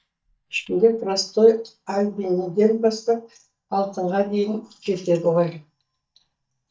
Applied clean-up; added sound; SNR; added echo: neural mask model DeepFilterNet 3.